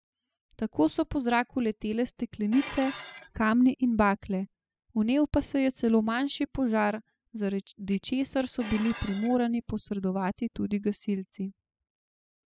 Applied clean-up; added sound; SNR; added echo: classical method spectral subtraction.